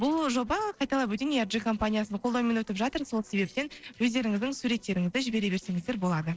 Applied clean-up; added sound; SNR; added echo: neural separator model SepFormer DNS4.